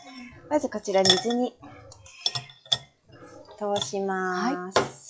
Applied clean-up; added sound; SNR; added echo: classical method log-MMSE.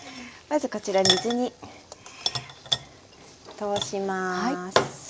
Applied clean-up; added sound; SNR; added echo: none; none; none; none.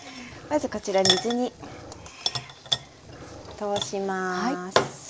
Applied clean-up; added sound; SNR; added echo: none; Dog; 19 dB; none.